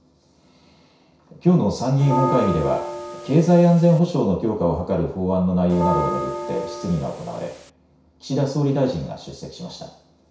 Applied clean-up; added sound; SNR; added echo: none; Bell; 6 dB; reverberation time 0.6 s.